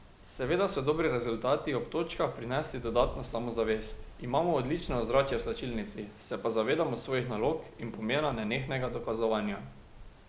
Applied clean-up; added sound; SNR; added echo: none; Wind; 14 dB; none.